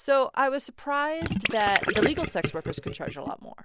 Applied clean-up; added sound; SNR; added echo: none; Gurgling; 1 dB; none.